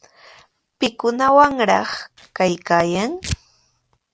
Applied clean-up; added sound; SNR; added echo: none; Tearing; 14 dB; none.